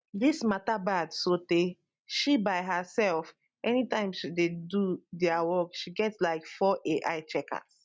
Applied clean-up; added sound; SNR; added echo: none; none; none; none.